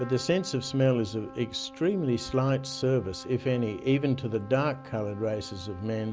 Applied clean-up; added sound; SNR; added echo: none; Trumpet; 18 dB; none.